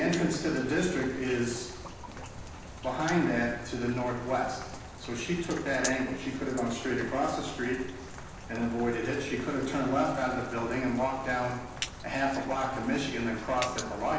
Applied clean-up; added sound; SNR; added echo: none; Rain; 11 dB; reverberation time 0.9 s.